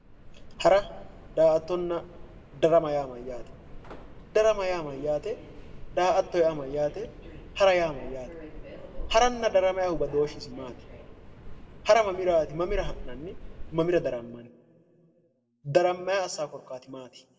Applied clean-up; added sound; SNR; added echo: none; Subway, metro, underground; 13 dB; reverberation time 0.6 s.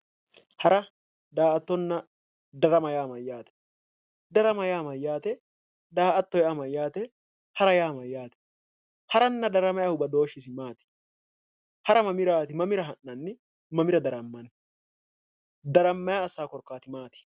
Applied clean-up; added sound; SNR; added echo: none; none; none; none.